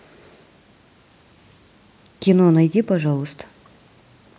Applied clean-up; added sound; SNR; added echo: none; none; none; none.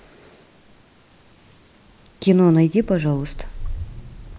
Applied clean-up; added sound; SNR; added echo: none; Engine starting / Motor vehicle (road); 13 dB; none.